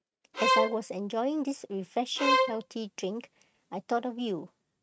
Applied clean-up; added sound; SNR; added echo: neural mask model RNNoise.